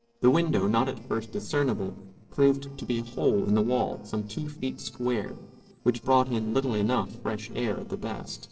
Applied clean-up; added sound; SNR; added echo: neural separator model SepFormer DNS4.